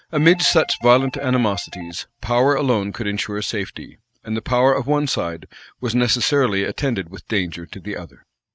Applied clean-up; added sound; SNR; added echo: neural mask model RNNoise.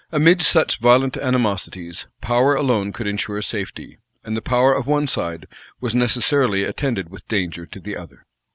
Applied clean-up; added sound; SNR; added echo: none; none; none; none.